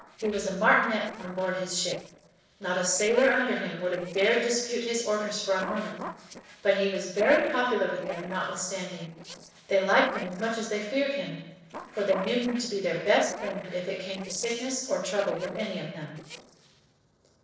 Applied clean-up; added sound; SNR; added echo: neural separator model SepFormer DNS4.